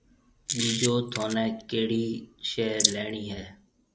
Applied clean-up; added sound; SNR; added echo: neural mask model Resemble Enhance denoiser.